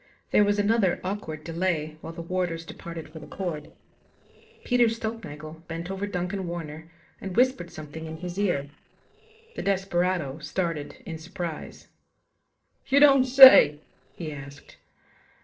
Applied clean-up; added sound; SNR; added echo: neural separator model SepFormer DNS4.